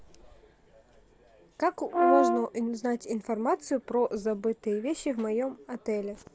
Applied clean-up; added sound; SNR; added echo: none; Brass instrument; -4 dB; none.